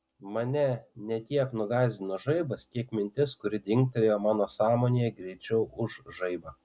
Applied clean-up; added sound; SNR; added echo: none; none; none; none.